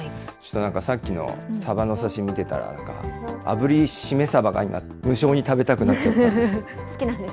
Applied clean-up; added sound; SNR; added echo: none; Brass instrument; 18 dB; none.